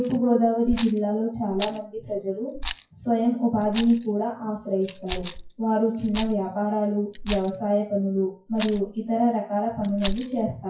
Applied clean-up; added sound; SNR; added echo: classical method WPE with log-MMSE.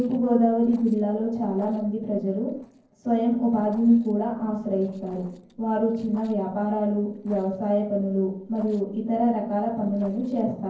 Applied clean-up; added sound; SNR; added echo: neural separator model SepFormer DNS4.